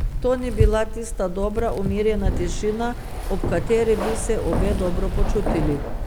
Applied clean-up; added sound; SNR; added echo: none; Keys jangling; -1 dB; none.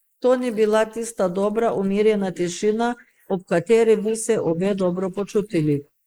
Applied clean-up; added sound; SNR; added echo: neural mask model Resemble Enhance denoiser.